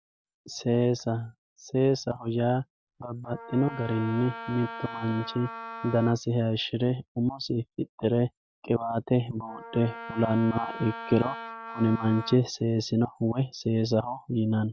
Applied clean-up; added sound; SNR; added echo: none; Wind instrument, woodwind instrument; 12 dB; none.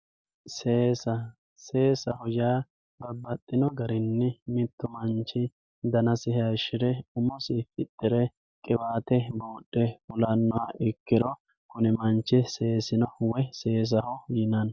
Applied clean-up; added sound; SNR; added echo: none; none; none; none.